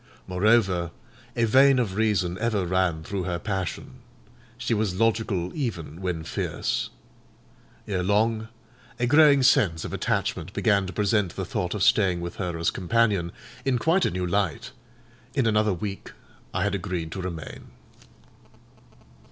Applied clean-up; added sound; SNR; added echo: none; none; none; none.